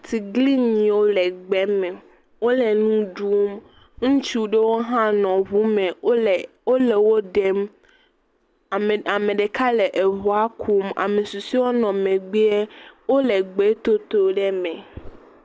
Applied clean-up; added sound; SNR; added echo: none; none; none; none.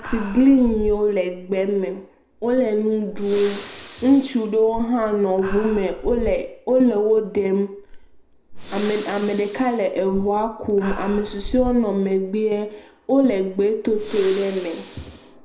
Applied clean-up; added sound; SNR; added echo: none; Breathing; 13 dB; reverberation time 0.5 s.